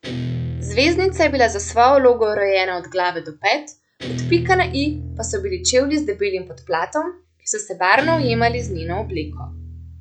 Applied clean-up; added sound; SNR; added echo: none; Guitar; 10 dB; none.